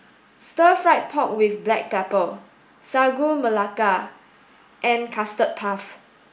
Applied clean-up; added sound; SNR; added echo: none; none; none; none.